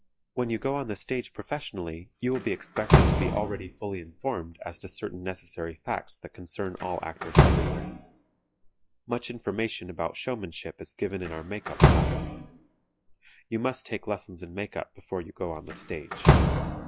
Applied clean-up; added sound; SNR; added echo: classical method log-MMSE.